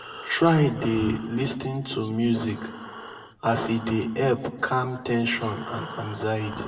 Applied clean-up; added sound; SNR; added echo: none; Breathing; 16 dB; reverberation time 1.0 s.